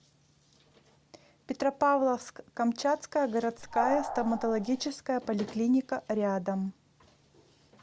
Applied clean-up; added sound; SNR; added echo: none; Animal; 5 dB; none.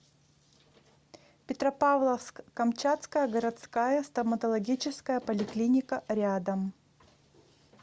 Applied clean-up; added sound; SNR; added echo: none; none; none; none.